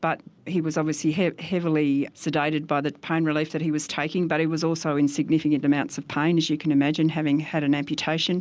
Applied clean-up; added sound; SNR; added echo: none; none; none; none.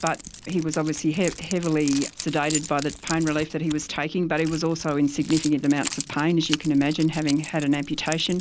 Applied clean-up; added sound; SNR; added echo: none; Keys jangling; 12 dB; none.